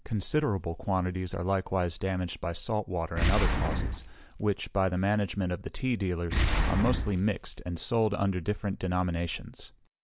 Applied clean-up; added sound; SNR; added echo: none; Boom; 2 dB; none.